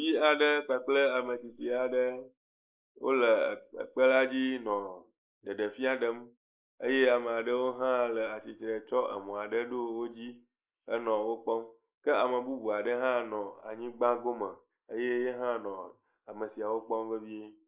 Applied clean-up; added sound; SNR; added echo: neural mask model Resemble Enhance denoiser.